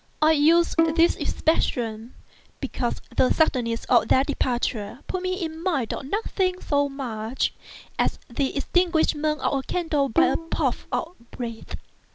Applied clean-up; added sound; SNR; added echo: none; Bowed string instrument; 6 dB; none.